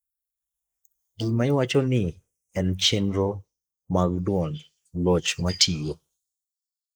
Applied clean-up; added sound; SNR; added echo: neural mask model Resemble Enhance denoiser.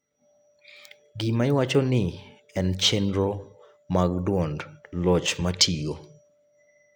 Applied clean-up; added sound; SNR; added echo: none; none; none; none.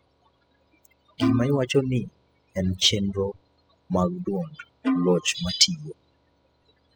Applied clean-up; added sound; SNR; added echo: classical method spectral subtraction.